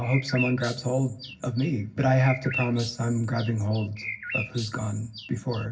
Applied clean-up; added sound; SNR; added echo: none; Bird; 11 dB; reverberation time 0.4 s.